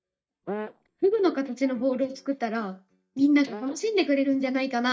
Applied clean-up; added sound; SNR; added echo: neural mask model DeepFilterNet 3.